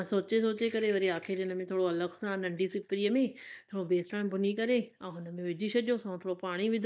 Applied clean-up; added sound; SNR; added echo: neural mask model DeepFilterNet 3.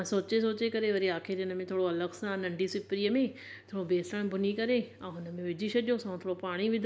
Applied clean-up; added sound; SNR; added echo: none; none; none; none.